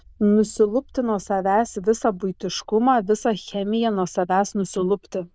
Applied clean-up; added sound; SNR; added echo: neural diffusion model UNIVERSE++.